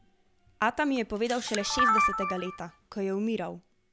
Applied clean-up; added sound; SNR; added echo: none; Camera; -1 dB; none.